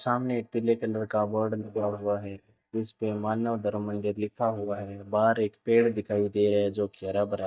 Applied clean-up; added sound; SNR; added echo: neural mask model DeepFilterNet 3.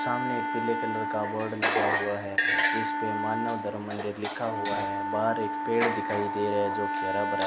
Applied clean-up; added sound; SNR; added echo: none; Wind instrument, woodwind instrument; 3 dB; none.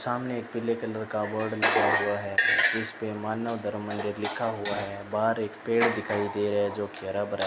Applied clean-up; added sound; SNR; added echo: none; none; none; none.